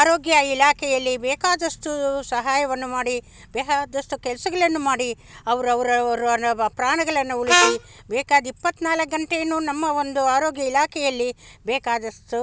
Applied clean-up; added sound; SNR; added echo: none; Harmonica; -3 dB; none.